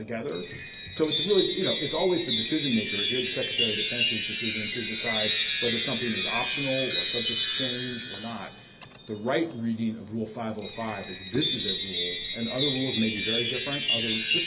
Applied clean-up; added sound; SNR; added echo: none; Wind chime; 0 dB; none.